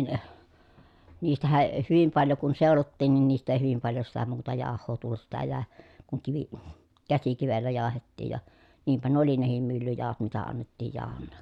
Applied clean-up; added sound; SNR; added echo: none; none; none; none.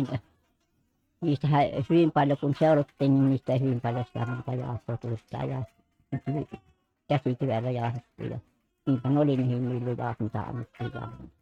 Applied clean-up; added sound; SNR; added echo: neural mask model RNNoise.